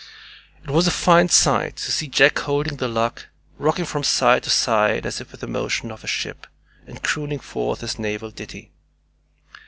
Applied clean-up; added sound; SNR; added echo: none; none; none; none.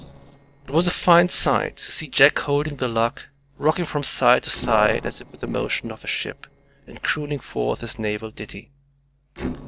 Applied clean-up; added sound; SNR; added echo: neural separator model SepFormer DNS4.